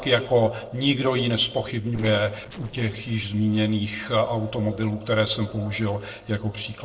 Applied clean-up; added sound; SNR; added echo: neural separator model SepFormer DNS4.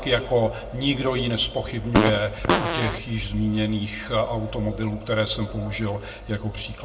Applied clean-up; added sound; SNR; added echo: none; Fart; -1 dB; reverberation time 0.6 s.